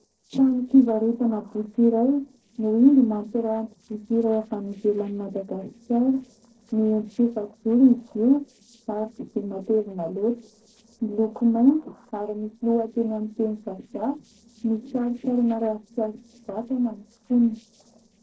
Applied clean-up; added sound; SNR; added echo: neural separator model SepFormer DNS4.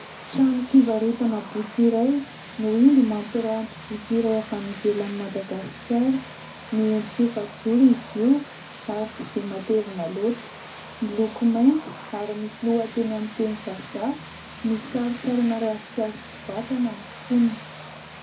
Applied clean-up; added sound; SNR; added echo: none; Vehicle; 15 dB; reverberation time 0.3 s.